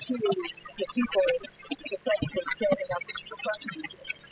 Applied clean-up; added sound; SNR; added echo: classical method spectral subtraction.